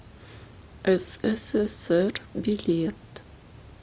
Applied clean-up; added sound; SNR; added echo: none; none; none; none.